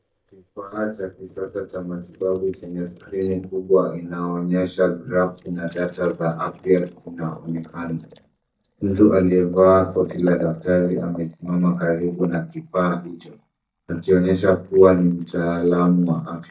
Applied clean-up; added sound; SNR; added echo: neural mask model DeepFilterNet 3.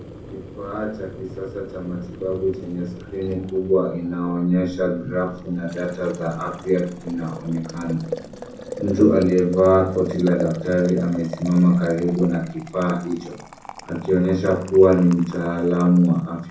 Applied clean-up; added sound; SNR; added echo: none; Boiling; 16 dB; reverberation time 0.6 s.